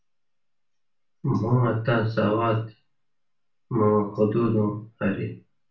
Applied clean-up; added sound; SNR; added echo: none; none; none; reverberation time 0.3 s.